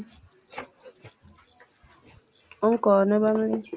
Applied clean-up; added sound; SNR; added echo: none; none; none; none.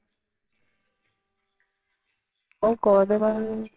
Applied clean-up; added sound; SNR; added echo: neural separator model SepFormer WHAMR!.